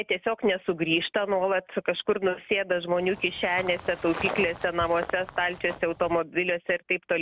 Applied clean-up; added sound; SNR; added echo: none; Walk, footsteps; 12 dB; none.